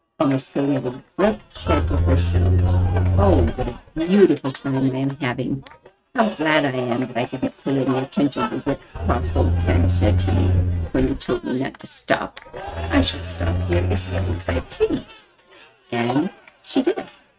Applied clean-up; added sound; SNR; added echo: neural mask model RNNoise.